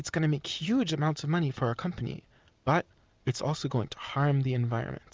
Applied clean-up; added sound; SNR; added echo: none; none; none; none.